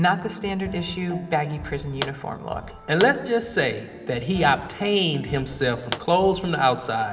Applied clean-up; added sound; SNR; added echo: none; Explosion; 12 dB; reverberation time 1.9 s.